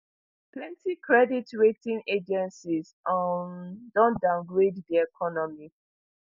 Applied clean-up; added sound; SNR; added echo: none; none; none; none.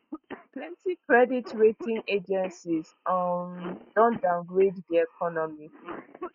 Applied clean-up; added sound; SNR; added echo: neural mask model RNNoise.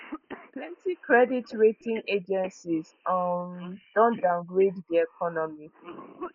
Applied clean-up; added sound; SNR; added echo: neural mask model Resemble Enhance denoiser.